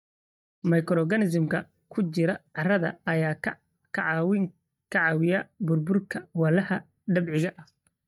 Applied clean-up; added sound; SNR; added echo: neural mask model DeepFilterNet 3.